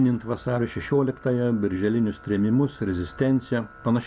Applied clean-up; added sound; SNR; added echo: none; none; none; none.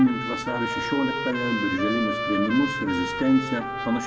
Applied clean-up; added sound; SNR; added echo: none; Trumpet; 5 dB; reverberation time 1.2 s.